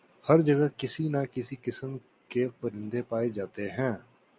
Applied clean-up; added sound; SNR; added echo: none; none; none; none.